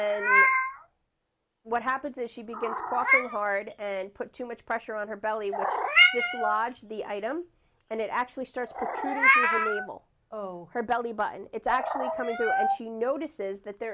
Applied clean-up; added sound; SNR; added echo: none; Meow; -3 dB; none.